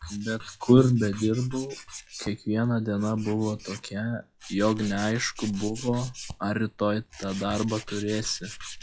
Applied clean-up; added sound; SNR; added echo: classical method log-MMSE.